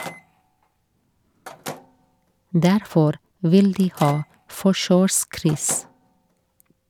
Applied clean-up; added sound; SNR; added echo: none; Microwave oven; 19 dB; none.